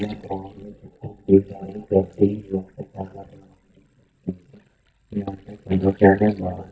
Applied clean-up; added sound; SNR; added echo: neural mask model DeepFilterNet 3.